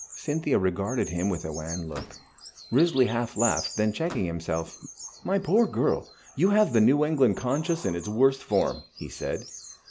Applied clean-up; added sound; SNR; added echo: none; Bird vocalization, bird call, bird song + Slam / Microwave oven; 15 dB; none.